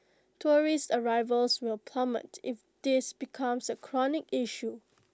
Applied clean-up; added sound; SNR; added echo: none; none; none; none.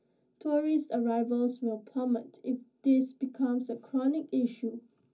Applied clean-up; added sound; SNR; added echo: none; none; none; reverberation time 0.3 s.